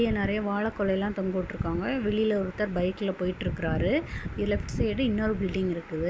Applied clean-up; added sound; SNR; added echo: none; none; none; none.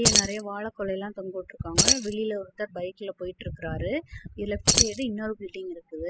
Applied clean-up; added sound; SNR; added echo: classical method spectral subtraction.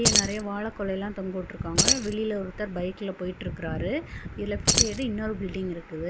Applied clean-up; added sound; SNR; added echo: none; Keys jangling; -3 dB; none.